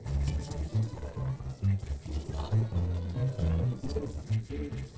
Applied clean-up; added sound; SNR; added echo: neural separator model SepFormer DNS4.